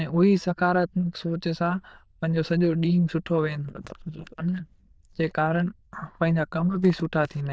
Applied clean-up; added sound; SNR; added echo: neural diffusion model UNIVERSE++.